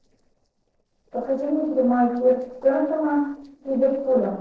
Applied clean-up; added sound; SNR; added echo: neural separator model SepFormer DNS4.